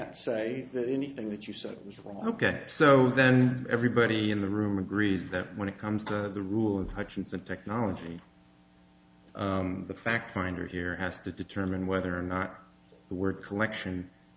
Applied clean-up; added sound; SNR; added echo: none; none; none; none.